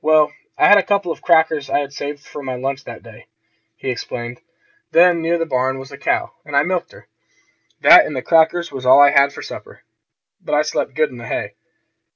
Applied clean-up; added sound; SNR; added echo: none; none; none; none.